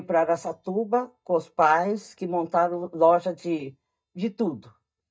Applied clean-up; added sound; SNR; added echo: neural mask model DeepFilterNet 3.